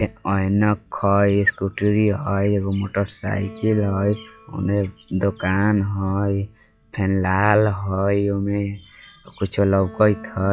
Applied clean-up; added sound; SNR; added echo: classical method log-MMSE.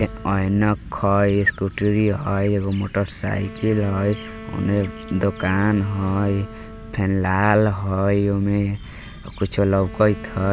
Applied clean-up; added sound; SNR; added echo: none; Wind instrument, woodwind instrument; 19 dB; none.